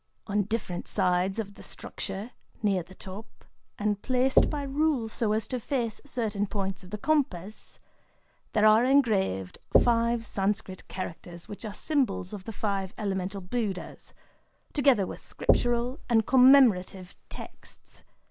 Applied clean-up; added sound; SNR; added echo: none; Knock / Wood; 4 dB; none.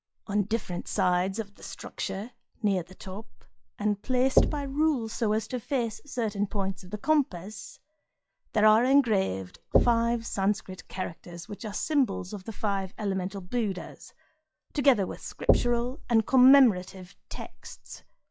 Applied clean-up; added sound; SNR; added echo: classical method log-MMSE.